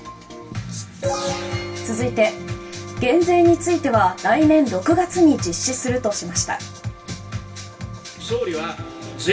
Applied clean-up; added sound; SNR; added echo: none; none; none; reverberation time 0.2 s.